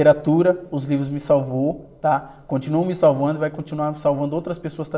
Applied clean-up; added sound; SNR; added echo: none; none; none; reverberation time 1.3 s.